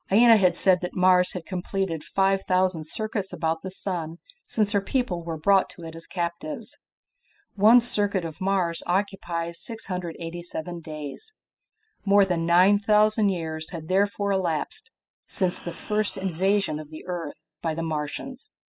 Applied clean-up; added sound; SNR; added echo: classical method spectral subtraction.